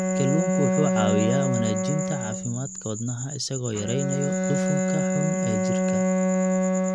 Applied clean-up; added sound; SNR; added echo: none; Bowed string instrument; -4 dB; none.